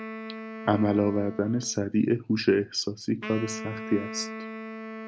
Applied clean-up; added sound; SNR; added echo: none; Wind instrument, woodwind instrument; 11 dB; none.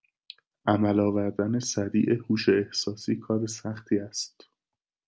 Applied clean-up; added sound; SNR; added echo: none; none; none; none.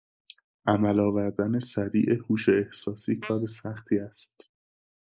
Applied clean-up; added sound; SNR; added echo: neural mask model Resemble Enhance denoiser.